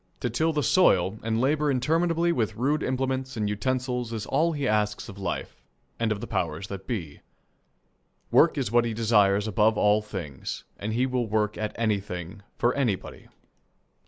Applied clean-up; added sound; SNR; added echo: none; none; none; none.